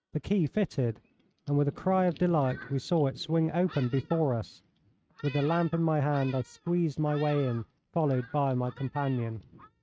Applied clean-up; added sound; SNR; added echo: neural mask model RNNoise.